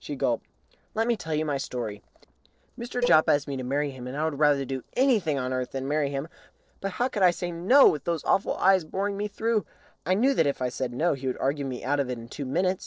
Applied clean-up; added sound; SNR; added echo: neural separator model SepFormer DNS4.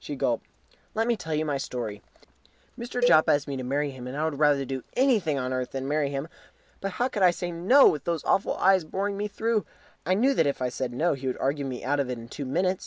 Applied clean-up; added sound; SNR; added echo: none; Cowbell; 7 dB; none.